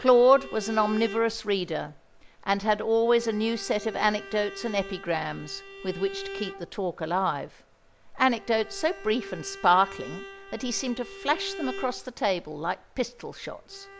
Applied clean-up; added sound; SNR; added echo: none; Bowed string instrument; 16 dB; none.